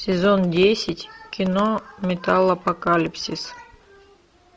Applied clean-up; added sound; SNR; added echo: none; none; none; none.